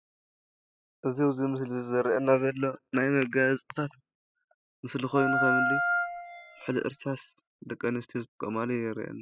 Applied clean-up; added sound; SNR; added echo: classical method spectral subtraction.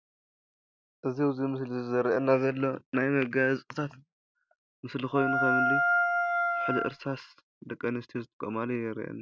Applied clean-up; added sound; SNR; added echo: none; Wind instrument, woodwind instrument; -4 dB; none.